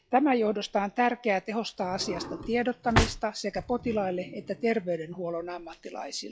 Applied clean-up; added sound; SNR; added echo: classical method log-MMSE.